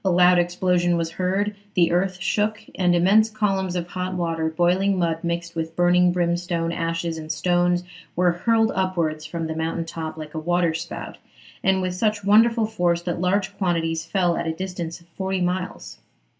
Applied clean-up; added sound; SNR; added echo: none; none; none; reverberation time 0.2 s.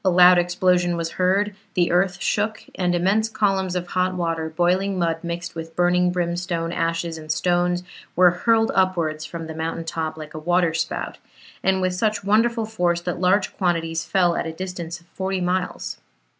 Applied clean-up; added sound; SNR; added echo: none; none; none; none.